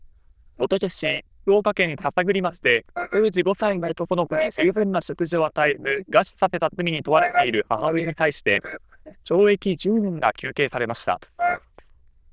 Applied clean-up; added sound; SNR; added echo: neural diffusion model UNIVERSE++.